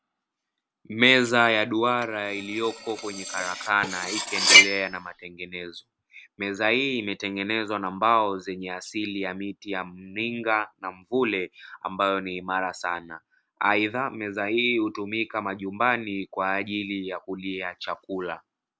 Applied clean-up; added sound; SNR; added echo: none; Cutlery, silverware; -3 dB; none.